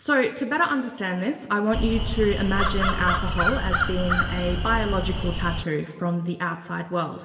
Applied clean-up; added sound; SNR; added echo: none; Crow; -1 dB; reverberation time 1.7 s.